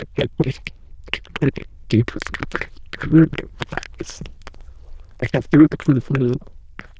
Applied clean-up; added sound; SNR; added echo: neural diffusion model UNIVERSE++.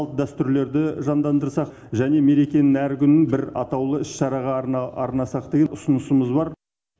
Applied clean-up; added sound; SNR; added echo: none; none; none; none.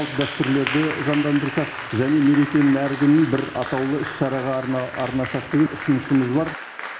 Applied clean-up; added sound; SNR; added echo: none; Applause; 10 dB; none.